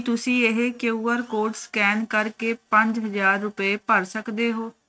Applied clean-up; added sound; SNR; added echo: neural mask model RNNoise.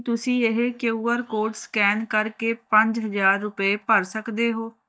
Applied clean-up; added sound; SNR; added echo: neural mask model DeepFilterNet 3.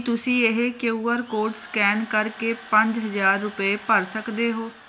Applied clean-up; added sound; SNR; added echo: none; Drill; 19 dB; none.